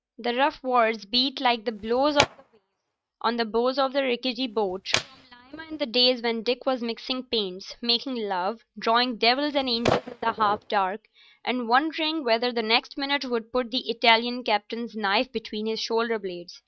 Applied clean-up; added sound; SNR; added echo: neural mask model RNNoise.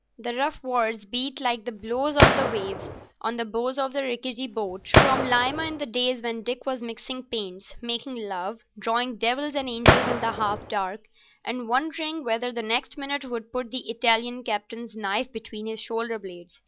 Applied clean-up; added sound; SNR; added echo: none; Gunshot, gunfire; -4 dB; none.